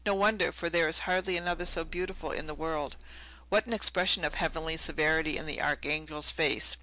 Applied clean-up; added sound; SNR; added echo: none; Bus / Engine; 13 dB; none.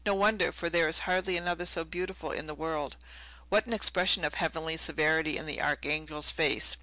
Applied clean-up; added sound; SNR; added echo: none; none; none; none.